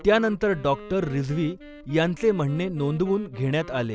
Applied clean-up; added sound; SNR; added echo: none; Wind instrument, woodwind instrument; 18 dB; none.